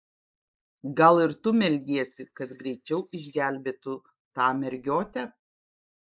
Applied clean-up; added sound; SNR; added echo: neural mask model Resemble Enhance denoiser.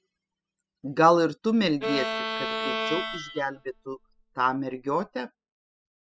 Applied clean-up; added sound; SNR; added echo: classical method spectral subtraction.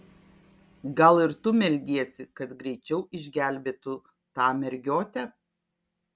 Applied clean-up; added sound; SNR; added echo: none; none; none; none.